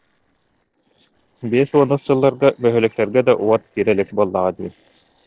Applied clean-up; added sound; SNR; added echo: neural separator model SepFormer DNS4.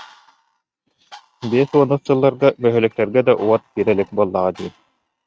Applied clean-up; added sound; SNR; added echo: neural mask model RNNoise.